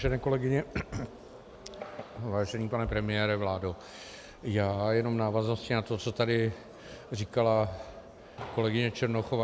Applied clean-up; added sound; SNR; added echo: none; none; none; none.